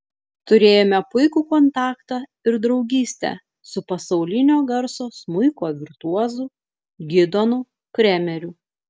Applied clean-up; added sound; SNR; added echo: none; none; none; none.